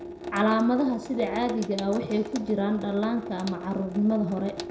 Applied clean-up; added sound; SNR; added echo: none; Sink (filling or washing) / Water tap, faucet; 11 dB; reverberation time 0.5 s.